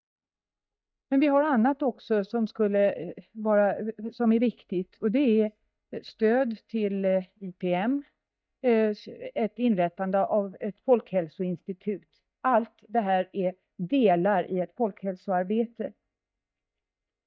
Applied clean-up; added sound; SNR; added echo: neural mask model DeepFilterNet 3.